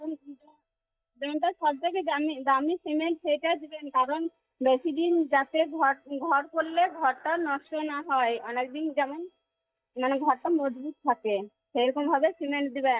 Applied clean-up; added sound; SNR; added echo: neural mask model DeepFilterNet 3.